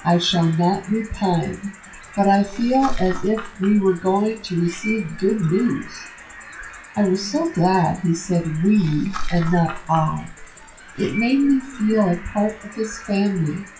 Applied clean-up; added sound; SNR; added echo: classical method WPE with log-MMSE.